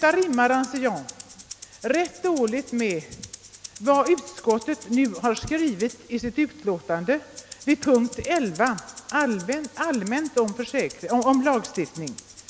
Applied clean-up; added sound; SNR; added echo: none; Rattle (instrument); 18 dB; none.